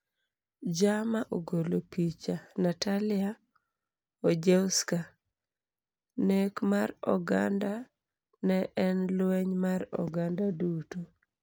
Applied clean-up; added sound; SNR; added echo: none; none; none; none.